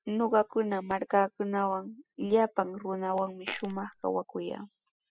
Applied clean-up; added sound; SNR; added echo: classical method spectral subtraction.